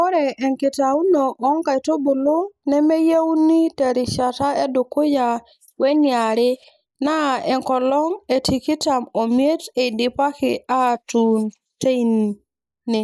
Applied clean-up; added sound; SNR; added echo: neural mask model Resemble Enhance denoiser.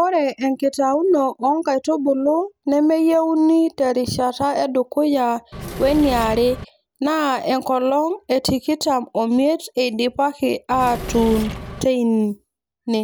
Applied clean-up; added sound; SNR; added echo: none; Engine / Mechanisms; 10 dB; none.